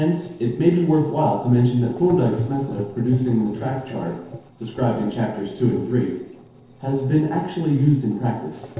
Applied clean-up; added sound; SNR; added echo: neural separator model SepFormer DNS4.